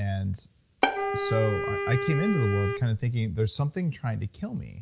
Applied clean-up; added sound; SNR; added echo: none; Wind instrument, woodwind instrument + Bowed string instrument; 3 dB; none.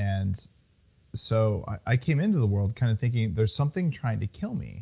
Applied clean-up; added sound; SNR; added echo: none; none; none; none.